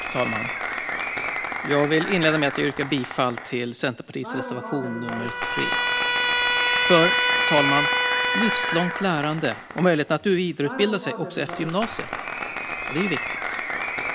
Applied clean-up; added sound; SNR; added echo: none; Trumpet + Applause; 0 dB; none.